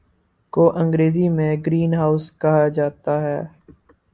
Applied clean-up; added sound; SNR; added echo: none; none; none; none.